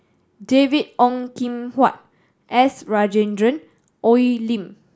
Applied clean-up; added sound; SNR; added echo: none; none; none; none.